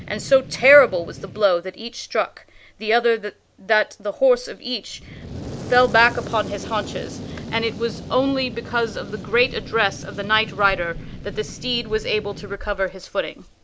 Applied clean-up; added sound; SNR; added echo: none; Fire; 14 dB; none.